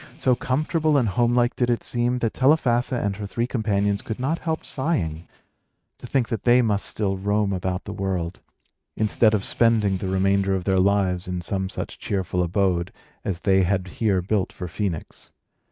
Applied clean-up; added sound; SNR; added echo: neural mask model RNNoise.